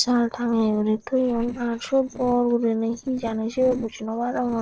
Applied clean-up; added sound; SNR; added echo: neural separator model SepFormer DNS4.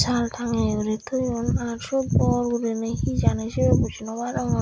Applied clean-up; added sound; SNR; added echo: none; none; none; none.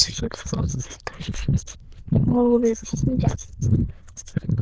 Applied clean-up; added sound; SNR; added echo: neural diffusion model UNIVERSE++.